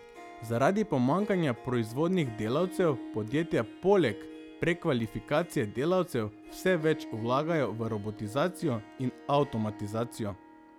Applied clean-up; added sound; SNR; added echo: none; Harp; 16 dB; none.